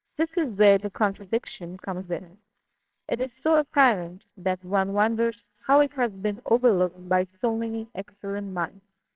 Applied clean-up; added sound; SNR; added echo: neural separator model SepFormer WHAMR!.